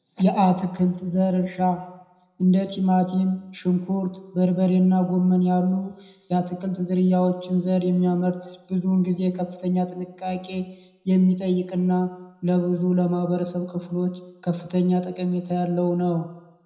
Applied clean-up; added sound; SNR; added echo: none; none; none; reverberation time 0.7 s.